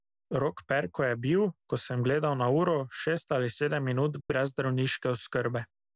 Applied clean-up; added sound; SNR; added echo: none; none; none; none.